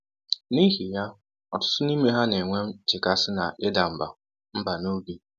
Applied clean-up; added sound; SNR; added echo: none; none; none; none.